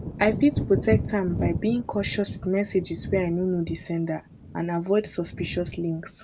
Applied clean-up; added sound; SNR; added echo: none; Thunder / Wind; 7 dB; none.